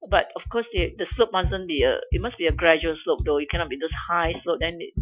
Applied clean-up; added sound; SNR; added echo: classical method Wiener filter.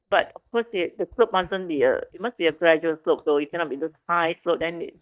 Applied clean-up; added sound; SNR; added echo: neural mask model DeepFilterNet 3.